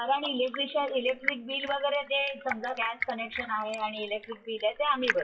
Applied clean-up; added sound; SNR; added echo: classical method WPE with log-MMSE.